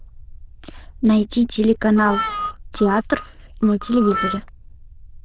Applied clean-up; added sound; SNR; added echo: neural diffusion model UNIVERSE++.